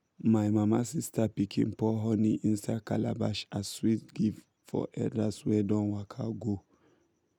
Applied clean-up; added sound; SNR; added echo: none; none; none; none.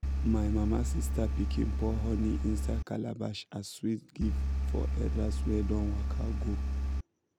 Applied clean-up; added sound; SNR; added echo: none; Engine; -4 dB; none.